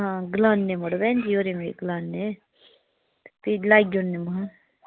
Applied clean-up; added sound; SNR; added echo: none; none; none; none.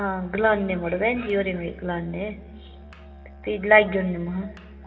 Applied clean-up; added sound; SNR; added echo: none; Musical instrument; 19 dB; reverberation time 2.1 s.